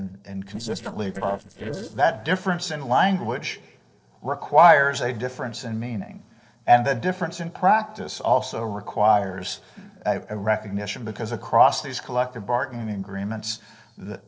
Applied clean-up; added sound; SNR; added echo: neural separator model SepFormer DNS4.